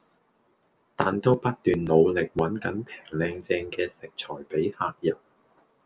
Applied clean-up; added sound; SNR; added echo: none; none; none; none.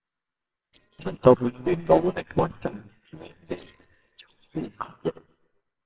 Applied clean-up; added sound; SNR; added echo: neural separator model SepFormer WHAMR!.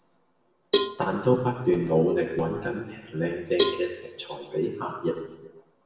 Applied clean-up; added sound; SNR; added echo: none; Cowbell; 5 dB; reverberation time 1.0 s.